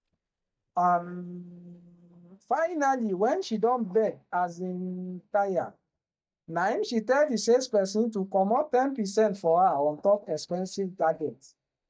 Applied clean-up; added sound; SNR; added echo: neural mask model DeepFilterNet 3.